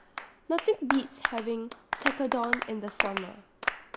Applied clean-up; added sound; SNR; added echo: none; Applause; 1 dB; none.